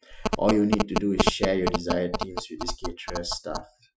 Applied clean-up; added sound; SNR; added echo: classical method Wiener filter.